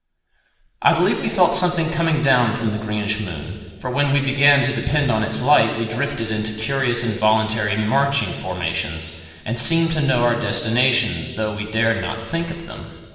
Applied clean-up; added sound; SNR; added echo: none; none; none; reverberation time 1.7 s.